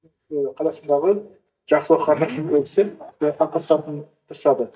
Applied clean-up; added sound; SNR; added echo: neural mask model DeepFilterNet 3.